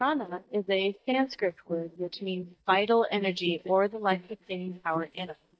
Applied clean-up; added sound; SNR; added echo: neural mask model DeepFilterNet 3.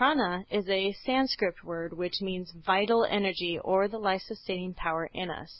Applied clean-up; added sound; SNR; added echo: none; none; none; none.